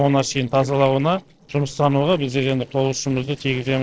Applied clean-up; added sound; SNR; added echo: neural separator model SepFormer DNS4.